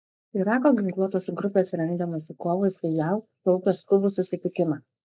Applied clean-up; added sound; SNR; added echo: neural mask model Resemble Enhance denoiser.